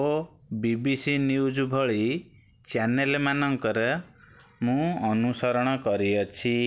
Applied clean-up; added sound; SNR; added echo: none; none; none; none.